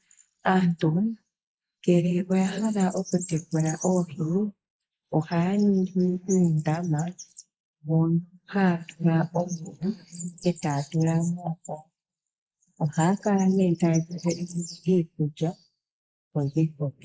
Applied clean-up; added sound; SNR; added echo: neural mask model Resemble Enhance denoiser.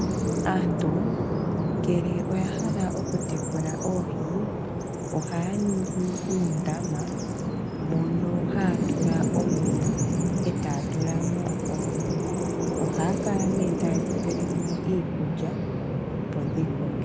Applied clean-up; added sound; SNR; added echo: none; Bird vocalization, bird call, bird song; -3 dB; none.